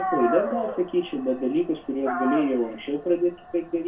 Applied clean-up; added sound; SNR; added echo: none; Dog; 7 dB; reverberation time 0.2 s.